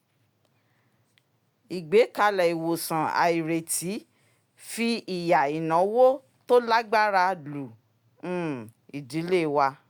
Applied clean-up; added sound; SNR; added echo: none; none; none; none.